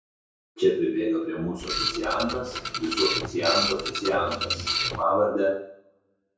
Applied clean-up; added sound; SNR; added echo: none; Printer; 2 dB; reverberation time 0.6 s.